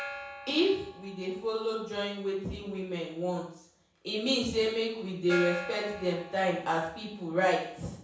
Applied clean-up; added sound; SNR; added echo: none; Gong; 13 dB; reverberation time 0.6 s.